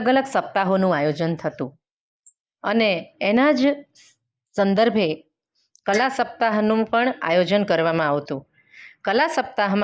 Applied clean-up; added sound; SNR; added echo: neural mask model Resemble Enhance denoiser.